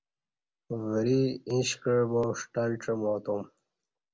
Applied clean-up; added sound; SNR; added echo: none; none; none; none.